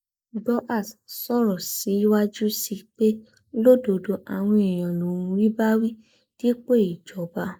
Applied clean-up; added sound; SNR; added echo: neural mask model Resemble Enhance denoiser.